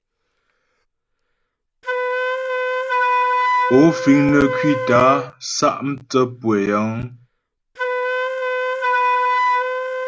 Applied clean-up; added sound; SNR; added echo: none; Wind instrument, woodwind instrument; 1 dB; none.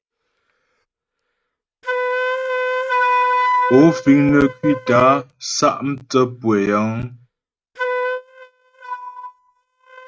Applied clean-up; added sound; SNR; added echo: neural mask model RNNoise.